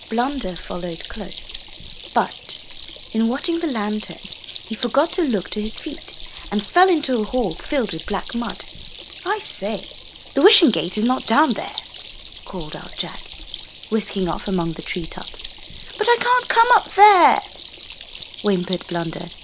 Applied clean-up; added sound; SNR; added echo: none; Stream; 14 dB; none.